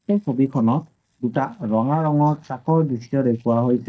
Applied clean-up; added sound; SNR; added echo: neural mask model DeepFilterNet 3.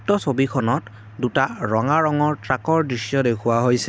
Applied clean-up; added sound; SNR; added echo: none; none; none; none.